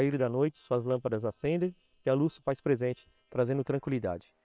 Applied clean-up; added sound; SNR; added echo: neural separator model SepFormer WHAM!.